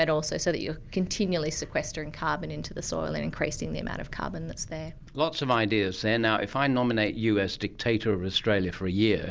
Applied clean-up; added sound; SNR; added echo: none; none; none; none.